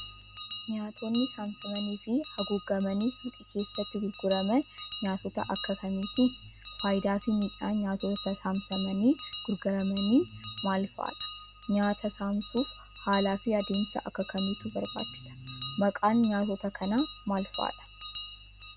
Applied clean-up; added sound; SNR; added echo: none; Bell; 8 dB; none.